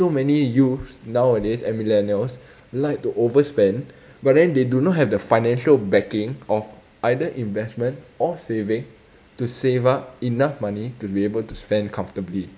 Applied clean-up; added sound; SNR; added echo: none; none; none; none.